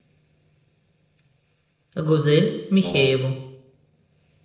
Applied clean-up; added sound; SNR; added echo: neural separator model SepFormer DNS4.